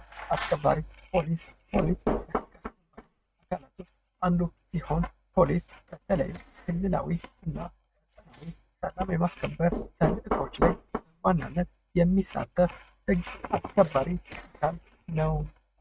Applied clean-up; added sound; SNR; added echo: neural mask model RNNoise.